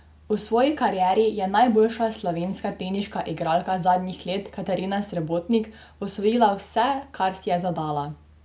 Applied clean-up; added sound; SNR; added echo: none; none; none; none.